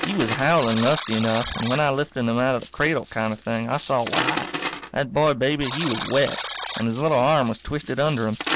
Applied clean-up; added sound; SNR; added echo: none; Coin (dropping) + Alarm; 5 dB; none.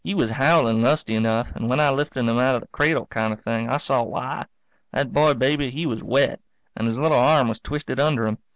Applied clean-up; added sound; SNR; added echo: none; none; none; none.